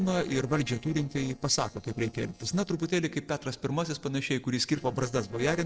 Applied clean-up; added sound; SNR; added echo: neural separator model SepFormer DNS4.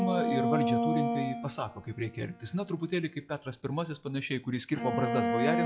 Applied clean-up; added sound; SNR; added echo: classical method log-MMSE.